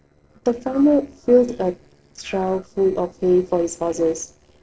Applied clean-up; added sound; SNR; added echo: neural separator model SepFormer DNS4.